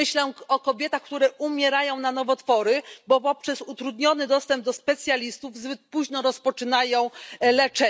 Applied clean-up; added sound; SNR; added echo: none; none; none; none.